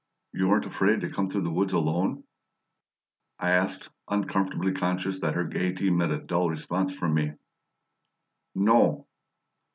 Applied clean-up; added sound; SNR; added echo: none; none; none; none.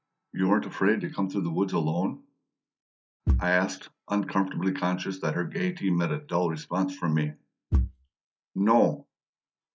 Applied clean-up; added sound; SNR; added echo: classical method log-MMSE.